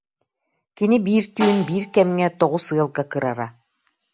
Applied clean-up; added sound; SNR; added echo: none; Snare drum; 13 dB; none.